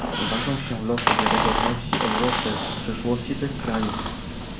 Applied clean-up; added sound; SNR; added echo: none; Squeak; -2 dB; reverberation time 0.3 s.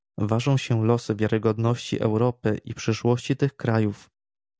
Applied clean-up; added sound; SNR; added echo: none; none; none; none.